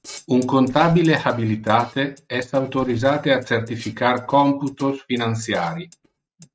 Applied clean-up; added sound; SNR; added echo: neural mask model RNNoise.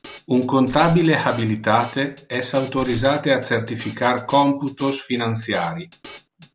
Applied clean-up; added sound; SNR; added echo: none; Tearing + Drum kit; 16 dB; none.